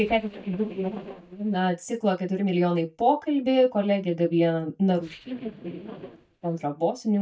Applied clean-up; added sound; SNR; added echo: neural mask model DeepFilterNet 3.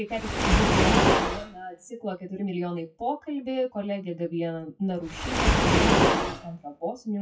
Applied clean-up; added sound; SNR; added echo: classical method WPE with log-MMSE.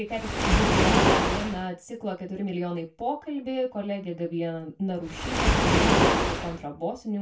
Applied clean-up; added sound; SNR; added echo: none; Waves, surf; -5 dB; reverberation time 0.2 s.